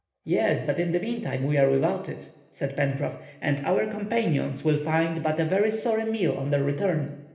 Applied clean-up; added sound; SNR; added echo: none; none; none; reverberation time 1.0 s.